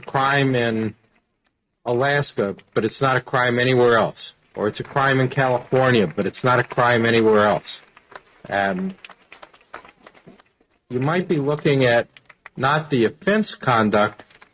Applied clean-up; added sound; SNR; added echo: neural mask model RNNoise.